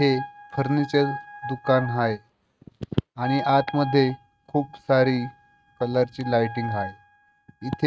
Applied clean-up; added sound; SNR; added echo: neural mask model RNNoise.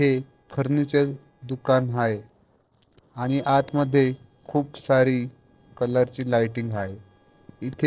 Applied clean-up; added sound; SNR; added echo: neural separator model SepFormer DNS4.